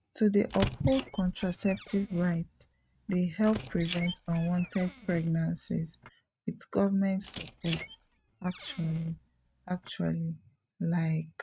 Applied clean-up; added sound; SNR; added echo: neural mask model RNNoise.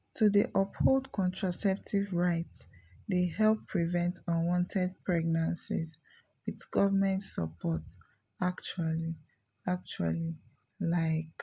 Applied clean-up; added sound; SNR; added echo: none; none; none; none.